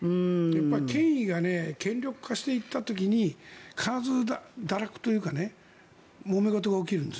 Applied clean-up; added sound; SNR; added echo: none; none; none; none.